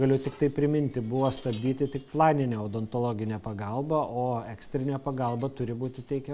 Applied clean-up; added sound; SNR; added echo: none; Chink, clink; 12 dB; none.